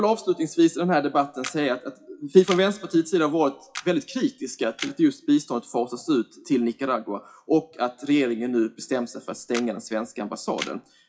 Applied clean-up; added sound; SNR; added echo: classical method WPE with log-MMSE.